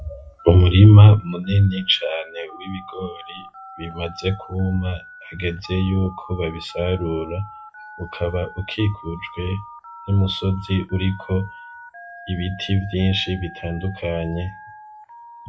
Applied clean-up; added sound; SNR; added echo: classical method log-MMSE.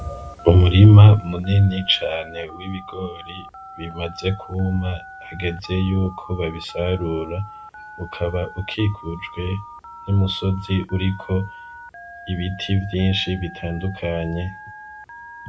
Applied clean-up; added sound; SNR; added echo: none; Telephone; 19 dB; none.